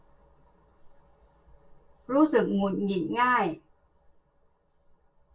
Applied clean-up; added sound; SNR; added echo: none; none; none; reverberation time 0.1 s.